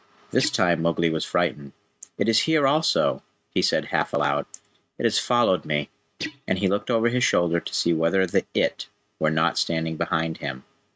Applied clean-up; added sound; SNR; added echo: neural mask model RNNoise.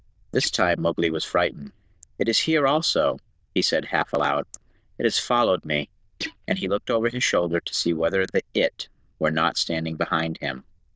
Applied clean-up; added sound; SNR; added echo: neural diffusion model UNIVERSE++.